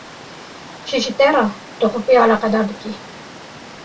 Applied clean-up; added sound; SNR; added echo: none; Water; 17 dB; reverberation time 0.2 s.